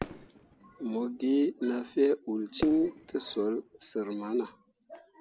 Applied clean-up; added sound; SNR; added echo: none; Fireworks; 17 dB; none.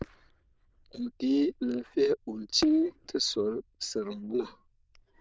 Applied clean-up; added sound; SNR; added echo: neural diffusion model UNIVERSE++.